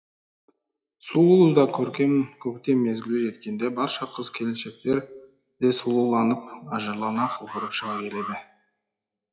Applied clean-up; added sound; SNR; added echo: classical method WPE with log-MMSE.